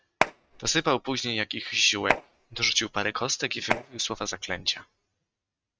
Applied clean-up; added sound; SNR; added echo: neural mask model RNNoise.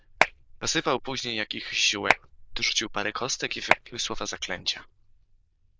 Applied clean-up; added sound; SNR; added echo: neural diffusion model UNIVERSE++.